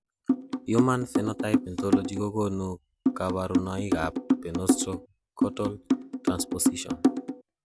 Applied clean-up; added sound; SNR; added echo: none; Drum; -4 dB; none.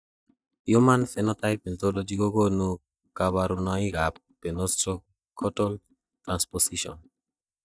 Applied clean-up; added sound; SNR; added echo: neural mask model DeepFilterNet 3.